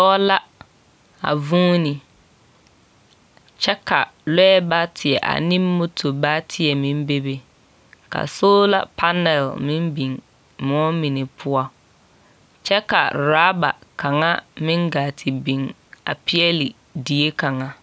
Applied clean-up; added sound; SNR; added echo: none; none; none; none.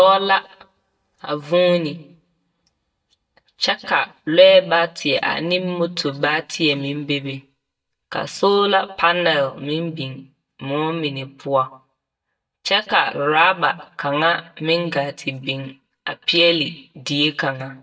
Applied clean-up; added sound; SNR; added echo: neural mask model DeepFilterNet 3.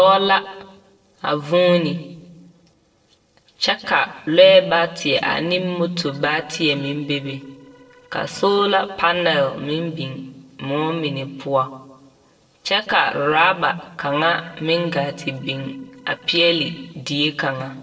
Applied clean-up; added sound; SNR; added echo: neural separator model SepFormer DNS4.